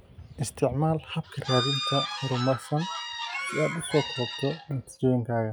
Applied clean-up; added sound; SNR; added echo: classical method log-MMSE.